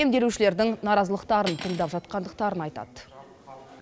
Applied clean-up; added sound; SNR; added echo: none; Cutlery, silverware; 16 dB; none.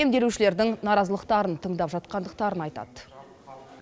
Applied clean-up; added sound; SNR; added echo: none; none; none; none.